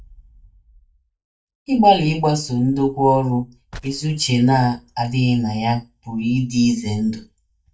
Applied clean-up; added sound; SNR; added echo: neural mask model DeepFilterNet 3.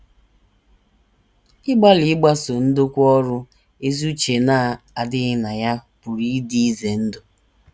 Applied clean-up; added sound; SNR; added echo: none; none; none; none.